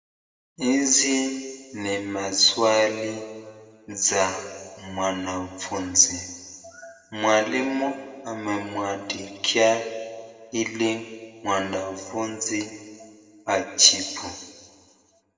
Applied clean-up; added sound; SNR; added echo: none; none; none; reverberation time 1.7 s.